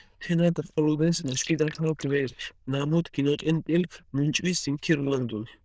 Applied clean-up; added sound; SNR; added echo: neural diffusion model UNIVERSE++.